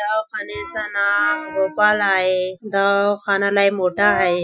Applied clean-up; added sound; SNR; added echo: classical method Wiener filter.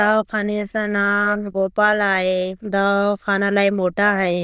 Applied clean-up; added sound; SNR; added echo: neural diffusion model UNIVERSE++.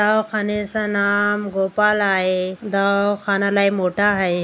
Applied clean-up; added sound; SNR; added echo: none; none; none; none.